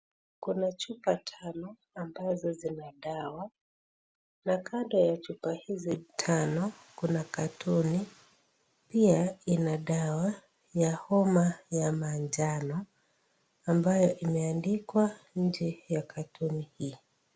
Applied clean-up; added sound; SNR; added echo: none; none; none; none.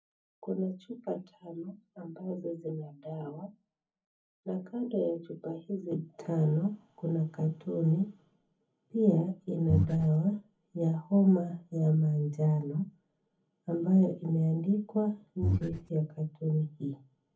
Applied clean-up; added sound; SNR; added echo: none; Breathing; -1 dB; reverberation time 0.3 s.